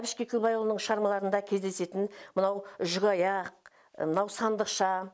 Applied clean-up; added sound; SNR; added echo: none; none; none; none.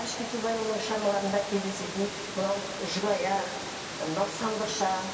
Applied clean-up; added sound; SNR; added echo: none; Water; 7 dB; reverberation time 2.6 s.